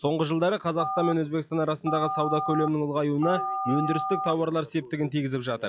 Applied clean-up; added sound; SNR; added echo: classical method log-MMSE.